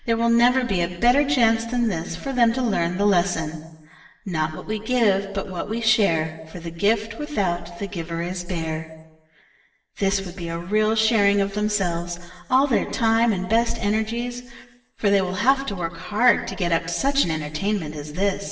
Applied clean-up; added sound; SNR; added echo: none; none; none; reverberation time 1.1 s.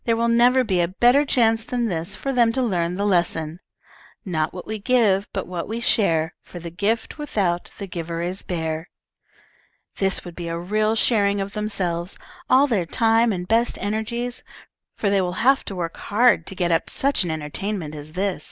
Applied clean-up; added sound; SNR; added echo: none; none; none; none.